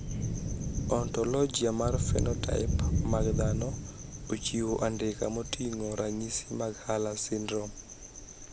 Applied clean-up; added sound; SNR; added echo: none; Thunder / Rain; 1 dB; none.